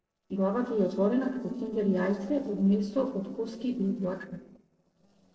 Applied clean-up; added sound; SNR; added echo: neural separator model SepFormer DNS4.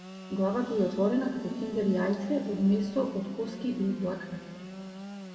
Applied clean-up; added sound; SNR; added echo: none; Sawing / Engine; 13 dB; reverberation time 2.2 s.